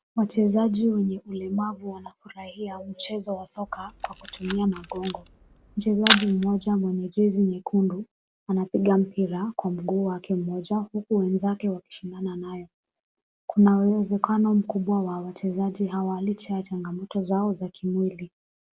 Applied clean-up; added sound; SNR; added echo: none; Camera; 5 dB; none.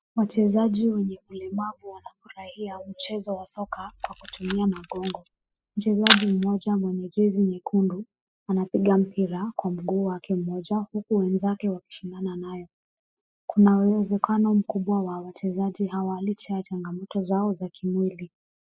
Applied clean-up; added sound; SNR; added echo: classical method spectral subtraction.